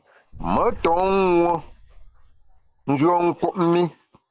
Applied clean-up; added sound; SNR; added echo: none; Boom; 14 dB; none.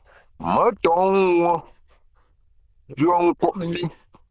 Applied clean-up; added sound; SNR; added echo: neural diffusion model UNIVERSE++.